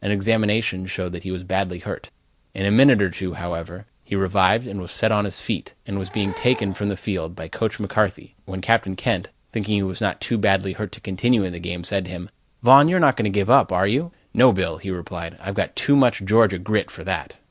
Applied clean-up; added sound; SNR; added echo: none; Animal / Brass instrument; 19 dB; none.